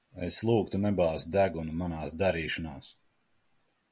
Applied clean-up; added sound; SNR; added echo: none; none; none; none.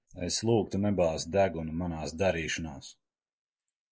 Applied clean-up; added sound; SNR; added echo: neural mask model Resemble Enhance denoiser.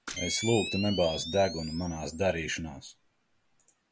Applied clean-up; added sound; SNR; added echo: none; Camera; 9 dB; none.